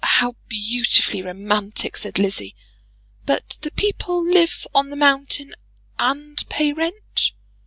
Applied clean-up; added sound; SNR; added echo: none; none; none; none.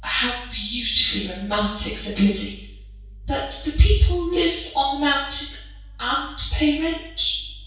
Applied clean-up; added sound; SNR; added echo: none; none; none; reverberation time 0.6 s.